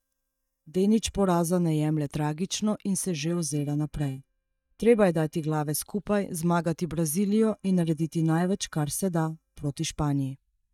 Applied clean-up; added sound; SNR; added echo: neural mask model DeepFilterNet 3.